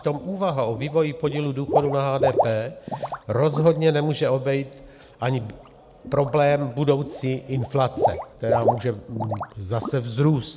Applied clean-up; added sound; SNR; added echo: none; Water / Liquid; 6 dB; none.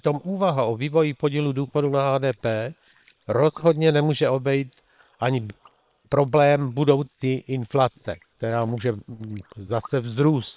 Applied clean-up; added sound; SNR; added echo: neural separator model SepFormer WHAM!.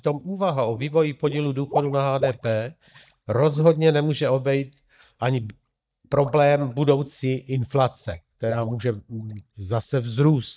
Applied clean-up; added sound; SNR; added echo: neural mask model DeepFilterNet 3.